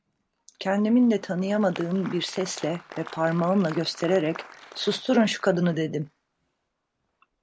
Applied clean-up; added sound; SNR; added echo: none; Applause; 20 dB; none.